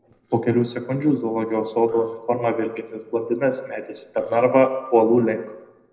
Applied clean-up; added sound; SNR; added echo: neural separator model SepFormer DNS4.